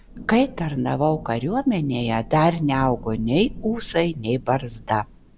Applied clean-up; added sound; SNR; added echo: none; Thunder / Rain; 16 dB; none.